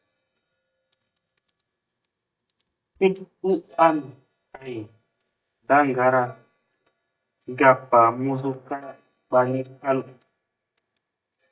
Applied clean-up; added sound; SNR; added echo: neural mask model DeepFilterNet 3.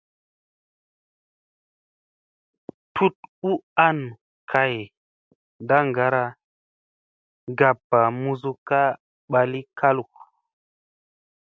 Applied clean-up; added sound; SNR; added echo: none; none; none; none.